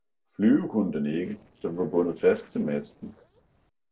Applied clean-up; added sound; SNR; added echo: neural separator model SepFormer DNS4.